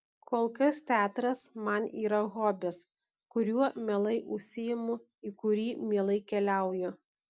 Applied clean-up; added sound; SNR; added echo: none; none; none; none.